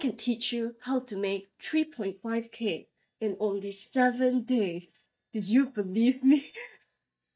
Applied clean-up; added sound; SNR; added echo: neural mask model DeepFilterNet 3.